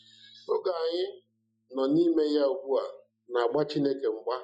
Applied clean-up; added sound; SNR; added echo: classical method Wiener filter.